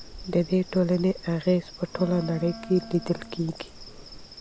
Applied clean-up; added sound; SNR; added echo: none; Insect + Wind instrument, woodwind instrument; 15 dB; none.